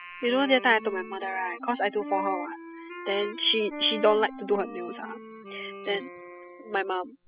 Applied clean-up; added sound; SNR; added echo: classical method spectral subtraction.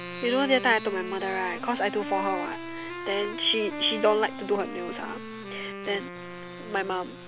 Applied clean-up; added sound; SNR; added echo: none; Wind instrument, woodwind instrument; 9 dB; none.